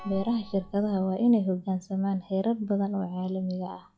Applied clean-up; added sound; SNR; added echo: classical method log-MMSE.